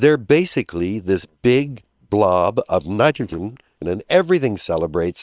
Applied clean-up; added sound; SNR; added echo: neural separator model SepFormer WHAM!.